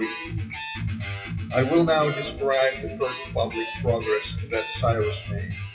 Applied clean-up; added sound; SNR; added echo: classical method WPE with log-MMSE.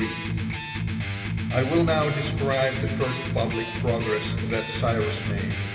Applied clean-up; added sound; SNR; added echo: none; Electric guitar; 1 dB; reverberation time 2.3 s.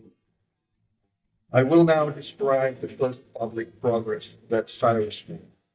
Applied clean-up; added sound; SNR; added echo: neural mask model DeepFilterNet 3.